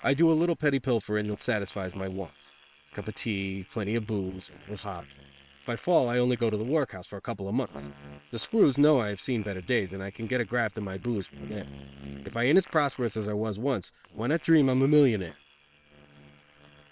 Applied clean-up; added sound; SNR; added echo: neural separator model SepFormer WHAM!.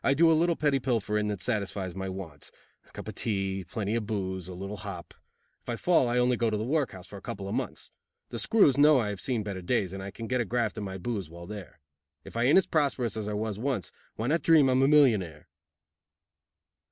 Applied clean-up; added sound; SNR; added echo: none; none; none; none.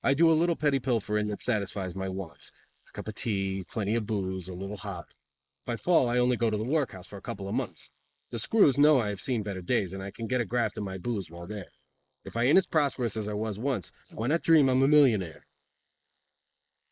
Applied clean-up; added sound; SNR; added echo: neural mask model Resemble Enhance denoiser.